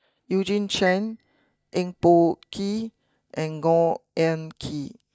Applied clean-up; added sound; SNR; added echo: neural mask model DeepFilterNet 3.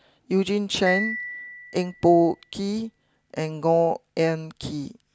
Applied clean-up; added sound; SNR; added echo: none; Marimba, xylophone; 12 dB; none.